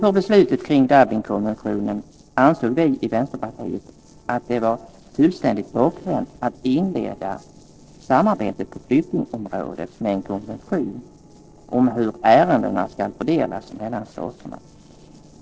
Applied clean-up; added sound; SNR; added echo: neural separator model SepFormer DNS4.